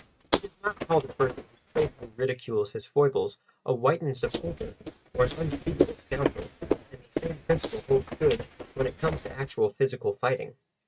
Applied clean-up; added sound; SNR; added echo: neural mask model RNNoise.